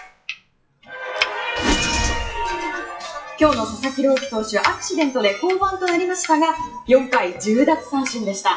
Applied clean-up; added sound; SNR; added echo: classical method WPE with log-MMSE.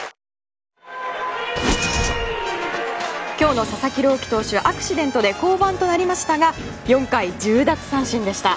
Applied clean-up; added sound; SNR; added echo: none; none; none; none.